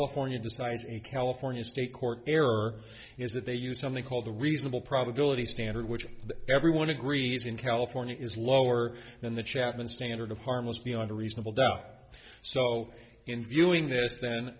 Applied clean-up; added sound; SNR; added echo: none; Wind; 9 dB; none.